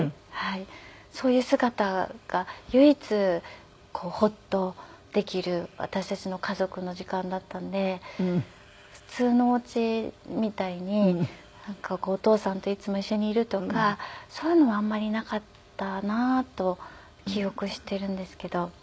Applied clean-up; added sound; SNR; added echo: none; none; none; none.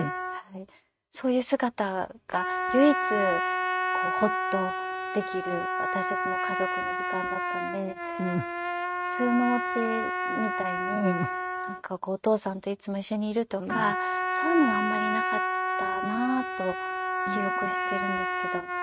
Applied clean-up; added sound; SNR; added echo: neural mask model RNNoise.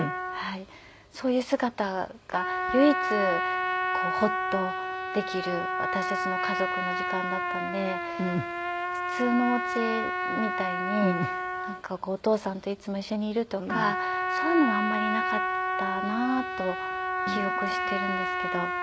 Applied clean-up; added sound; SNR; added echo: none; Trumpet; 0 dB; none.